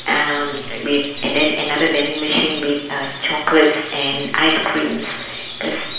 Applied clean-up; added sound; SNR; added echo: none; Insect; 15 dB; reverberation time 0.7 s.